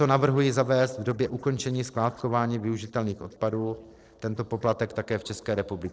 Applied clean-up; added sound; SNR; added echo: neural separator model SepFormer DNS4.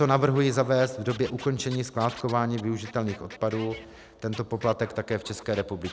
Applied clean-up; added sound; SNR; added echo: none; Scratching (performance technique); 19 dB; none.